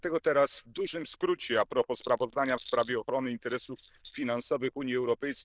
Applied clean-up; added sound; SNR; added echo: neural diffusion model UNIVERSE++.